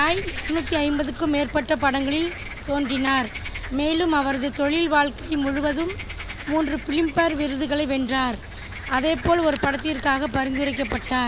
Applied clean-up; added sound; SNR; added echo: none; Frog; 10 dB; none.